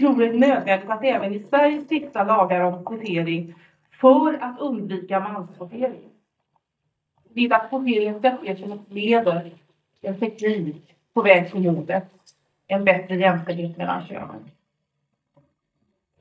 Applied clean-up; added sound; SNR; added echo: neural mask model DeepFilterNet 3.